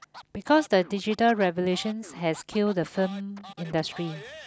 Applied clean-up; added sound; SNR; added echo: none; Scratching (performance technique); 19 dB; none.